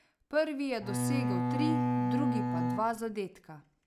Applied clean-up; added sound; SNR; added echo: none; Bowed string instrument; -4 dB; none.